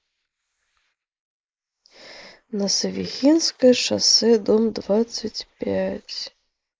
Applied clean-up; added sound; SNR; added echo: neural mask model Resemble Enhance denoiser.